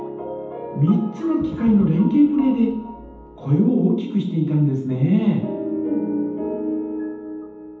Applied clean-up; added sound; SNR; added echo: none; none; none; reverberation time 0.8 s.